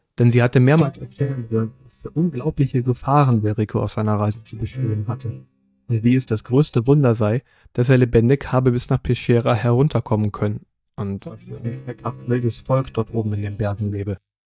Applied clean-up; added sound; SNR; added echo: neural mask model DeepFilterNet 3.